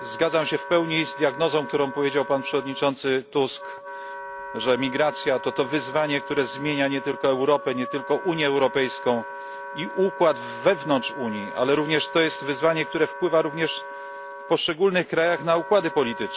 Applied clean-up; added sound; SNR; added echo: none; Wind instrument, woodwind instrument; 12 dB; none.